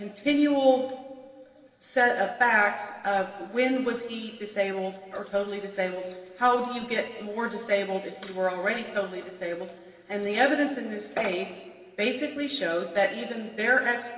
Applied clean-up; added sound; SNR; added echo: none; none; none; reverberation time 2.5 s.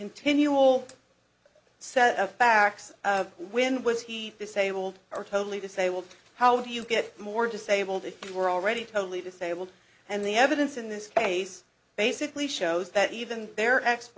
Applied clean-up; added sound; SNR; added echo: none; none; none; none.